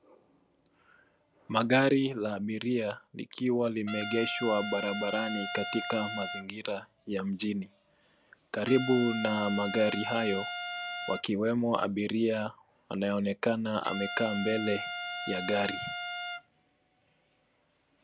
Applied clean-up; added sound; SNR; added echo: none; Trumpet; 6 dB; none.